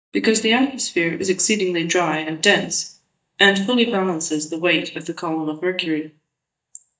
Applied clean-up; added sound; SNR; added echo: neural mask model DeepFilterNet 3.